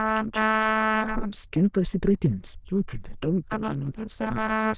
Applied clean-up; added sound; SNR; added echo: neural diffusion model UNIVERSE++.